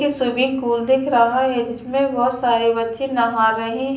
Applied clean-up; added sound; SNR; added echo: none; none; none; reverberation time 0.6 s.